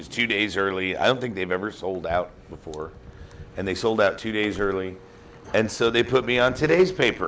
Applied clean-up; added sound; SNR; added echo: none; none; none; none.